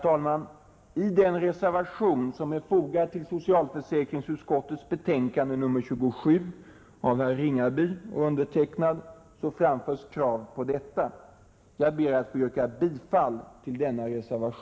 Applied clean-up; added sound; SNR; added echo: none; none; none; reverberation time 1.4 s.